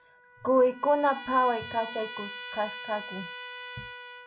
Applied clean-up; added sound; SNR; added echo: none; Trumpet; 12 dB; none.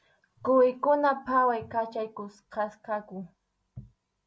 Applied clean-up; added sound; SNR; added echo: none; none; none; none.